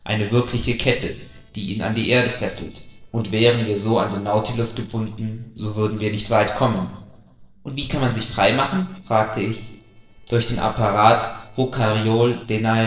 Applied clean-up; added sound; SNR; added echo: neural separator model SepFormer DNS4.